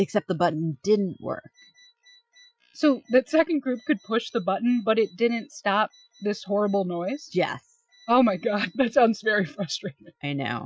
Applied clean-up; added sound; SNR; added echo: classical method Wiener filter.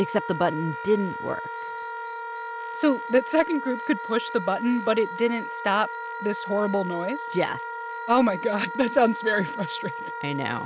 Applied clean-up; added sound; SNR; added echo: none; Wind instrument, woodwind instrument; 8 dB; none.